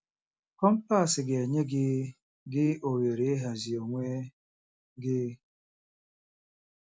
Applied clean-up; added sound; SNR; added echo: none; none; none; none.